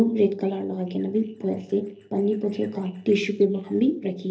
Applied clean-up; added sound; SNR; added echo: neural separator model SepFormer DNS4.